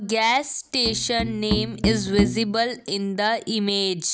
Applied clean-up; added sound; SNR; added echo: none; Musical instrument; 5 dB; none.